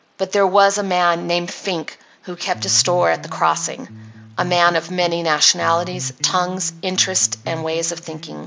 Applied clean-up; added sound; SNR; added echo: none; Electric guitar; 16 dB; none.